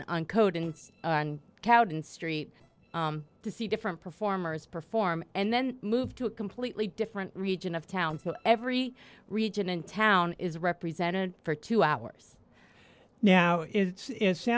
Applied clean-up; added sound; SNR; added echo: neural separator model SepFormer DNS4.